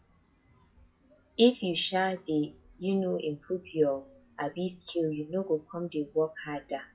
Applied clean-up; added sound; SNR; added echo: classical method WPE with log-MMSE.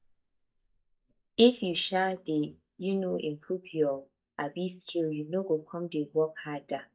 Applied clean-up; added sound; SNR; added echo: neural mask model DeepFilterNet 3.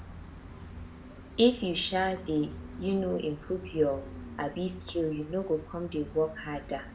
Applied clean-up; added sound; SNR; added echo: none; Gull, seagull; 13 dB; reverberation time 0.4 s.